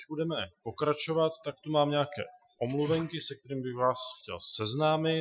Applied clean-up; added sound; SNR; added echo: classical method Wiener filter.